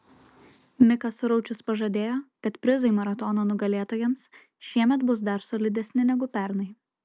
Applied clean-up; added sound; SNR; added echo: none; none; none; none.